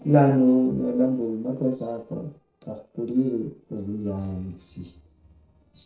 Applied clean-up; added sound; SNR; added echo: neural separator model SepFormer DNS4.